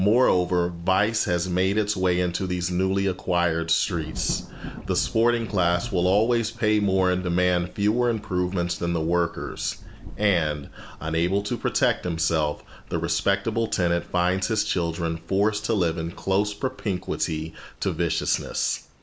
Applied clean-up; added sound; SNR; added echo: none; Thunder / Rain; 18 dB; none.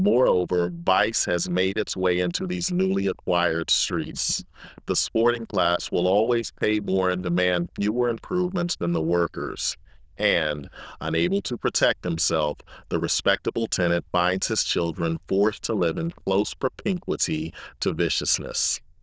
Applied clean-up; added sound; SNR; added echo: neural diffusion model UNIVERSE++.